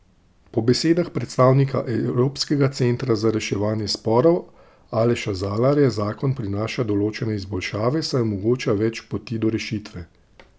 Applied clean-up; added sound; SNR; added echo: none; none; none; none.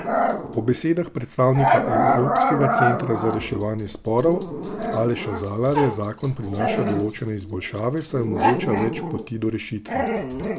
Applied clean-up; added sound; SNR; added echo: none; Growling; 1 dB; none.